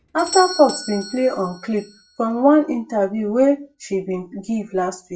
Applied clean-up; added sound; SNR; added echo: none; Doorbell; 16 dB; reverberation time 0.2 s.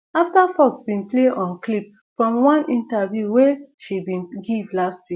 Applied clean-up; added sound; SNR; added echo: none; none; none; none.